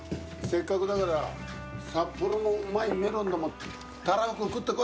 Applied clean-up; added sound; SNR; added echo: none; none; none; none.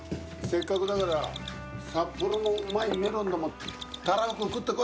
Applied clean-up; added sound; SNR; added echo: none; Mechanisms; 14 dB; none.